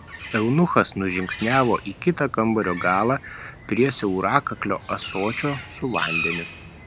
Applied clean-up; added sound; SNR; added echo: none; Bird; 10 dB; none.